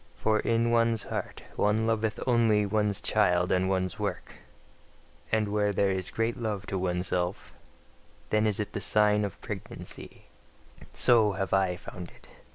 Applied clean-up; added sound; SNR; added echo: none; none; none; none.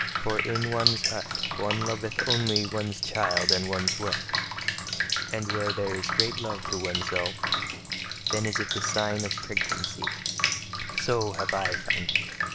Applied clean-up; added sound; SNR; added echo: none; Drip; -2 dB; none.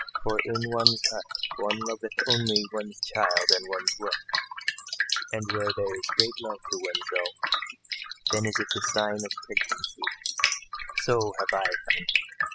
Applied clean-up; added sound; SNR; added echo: classical method spectral subtraction.